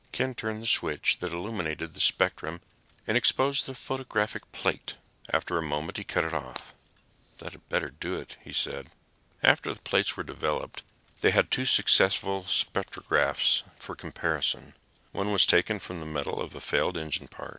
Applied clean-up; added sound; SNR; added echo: none; Shatter; 19 dB; none.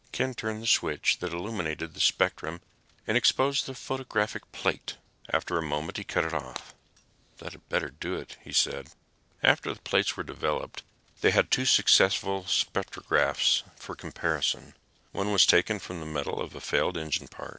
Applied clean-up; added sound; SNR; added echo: neural separator model SepFormer DNS4.